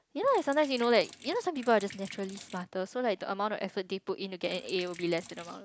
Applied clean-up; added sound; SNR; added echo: none; Sink (filling or washing); 19 dB; none.